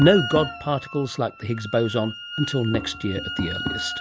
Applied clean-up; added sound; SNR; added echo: none; Tap + Wind instrument, woodwind instrument; 8 dB; none.